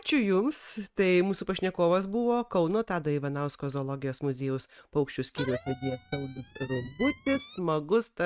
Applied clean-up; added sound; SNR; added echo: neural mask model RNNoise.